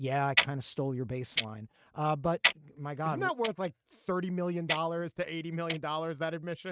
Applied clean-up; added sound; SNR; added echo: neural mask model RNNoise.